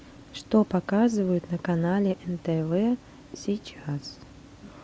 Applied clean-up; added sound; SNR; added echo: none; none; none; none.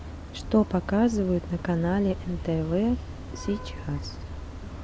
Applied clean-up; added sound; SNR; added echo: none; Vehicle horn, car horn, honking; 9 dB; none.